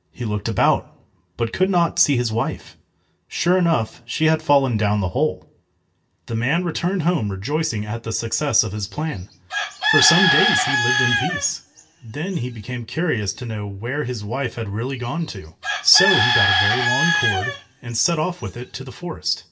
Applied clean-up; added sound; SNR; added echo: none; Bird / Chicken, rooster; 0 dB; reverberation time 0.2 s.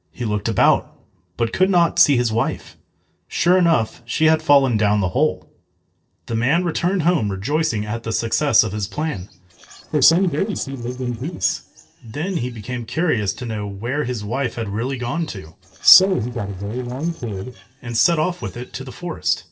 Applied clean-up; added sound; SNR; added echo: neural separator model SepFormer DNS4.